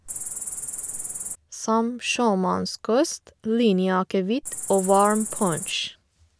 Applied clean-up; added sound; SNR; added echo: none; Cricket; 7 dB; none.